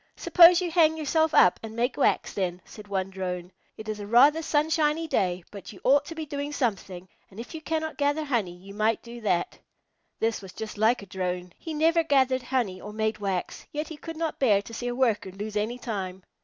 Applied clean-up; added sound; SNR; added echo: none; none; none; none.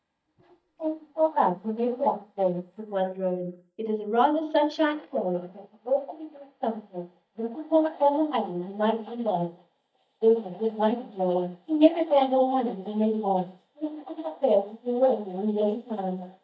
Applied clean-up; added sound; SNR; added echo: neural mask model DeepFilterNet 3.